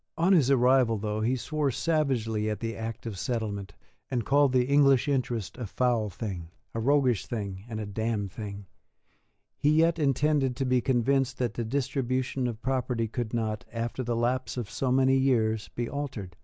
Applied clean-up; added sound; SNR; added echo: none; none; none; none.